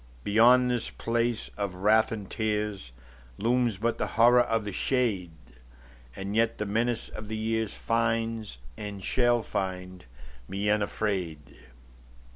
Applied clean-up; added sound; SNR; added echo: none; none; none; none.